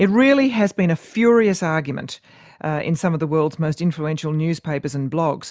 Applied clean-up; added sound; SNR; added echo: none; none; none; none.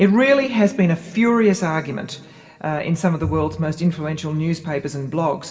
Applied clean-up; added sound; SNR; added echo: none; Bowed string instrument; 19 dB; reverberation time 1.3 s.